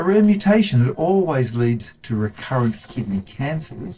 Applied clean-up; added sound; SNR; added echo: neural separator model SepFormer DNS4.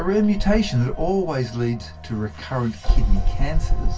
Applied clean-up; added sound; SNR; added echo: none; Insect; -1 dB; reverberation time 0.1 s.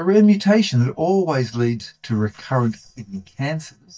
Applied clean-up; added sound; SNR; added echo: neural mask model DeepFilterNet 3.